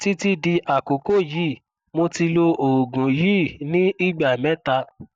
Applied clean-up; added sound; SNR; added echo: neural mask model DeepFilterNet 3.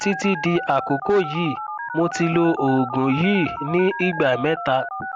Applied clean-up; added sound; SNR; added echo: none; Telephone; 9 dB; none.